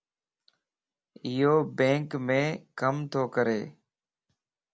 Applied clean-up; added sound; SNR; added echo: none; none; none; none.